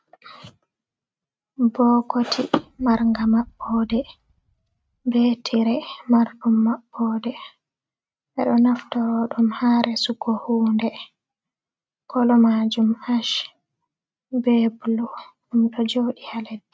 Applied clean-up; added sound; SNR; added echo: neural mask model RNNoise.